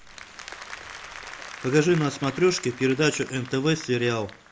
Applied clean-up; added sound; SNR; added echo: none; Applause; 16 dB; none.